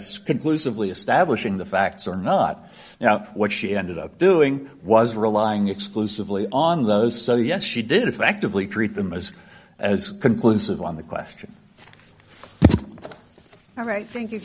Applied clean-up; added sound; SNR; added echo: none; none; none; none.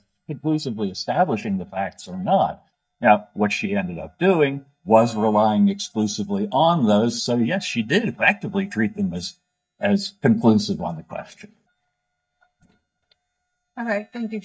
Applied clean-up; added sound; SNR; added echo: neural mask model DeepFilterNet 3.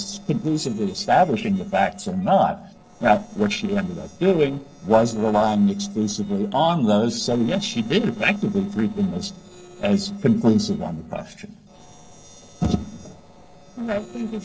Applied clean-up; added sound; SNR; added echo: neural separator model SepFormer DNS4.